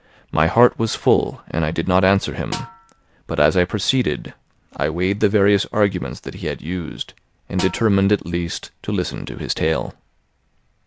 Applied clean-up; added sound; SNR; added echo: none; Snare drum; 15 dB; none.